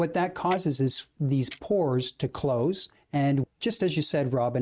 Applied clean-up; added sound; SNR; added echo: neural mask model RNNoise.